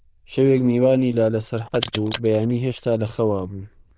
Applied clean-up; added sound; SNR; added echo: neural diffusion model UNIVERSE++.